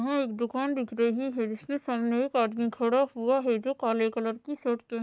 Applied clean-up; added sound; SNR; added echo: none; none; none; none.